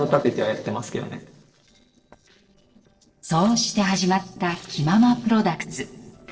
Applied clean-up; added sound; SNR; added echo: neural separator model SepFormer DNS4.